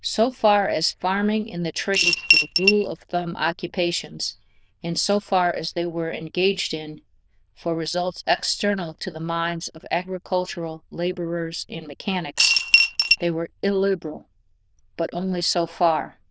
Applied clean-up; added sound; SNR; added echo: neural diffusion model UNIVERSE++.